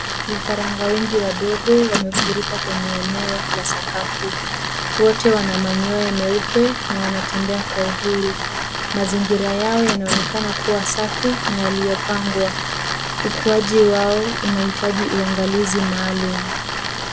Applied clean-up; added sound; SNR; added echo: none; Tools; 3 dB; none.